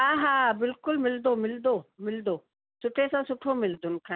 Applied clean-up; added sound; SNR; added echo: none; none; none; none.